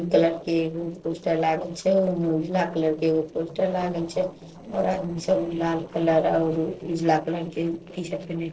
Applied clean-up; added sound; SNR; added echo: neural separator model SepFormer DNS4.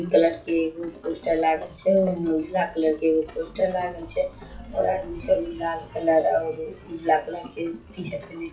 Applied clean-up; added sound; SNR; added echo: classical method WPE with log-MMSE.